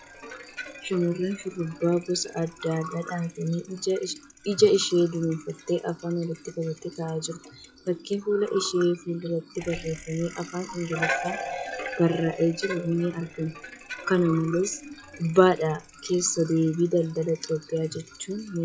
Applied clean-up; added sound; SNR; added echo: classical method log-MMSE.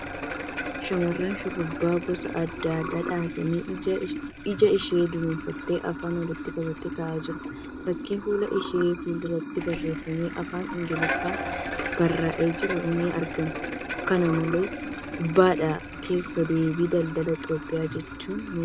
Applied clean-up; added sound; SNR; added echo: none; Sink (filling or washing) / Water + Bicycle; 6 dB; none.